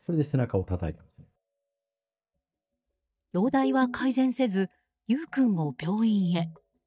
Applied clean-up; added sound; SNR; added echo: neural mask model DeepFilterNet 3.